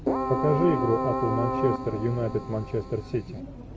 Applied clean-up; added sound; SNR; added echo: none; Keyboard (musical); 2 dB; none.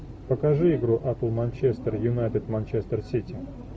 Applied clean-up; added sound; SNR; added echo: none; none; none; none.